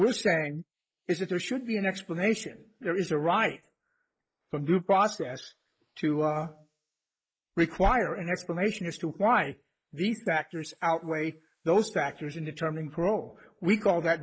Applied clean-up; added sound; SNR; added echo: neural mask model Resemble Enhance denoiser.